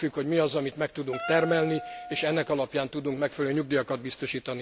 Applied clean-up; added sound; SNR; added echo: none; Wind instrument, woodwind instrument; 11 dB; none.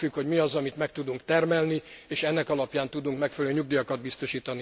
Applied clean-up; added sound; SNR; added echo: none; none; none; none.